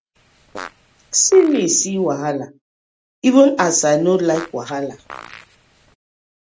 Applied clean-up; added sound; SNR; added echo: none; Fart; 20 dB; none.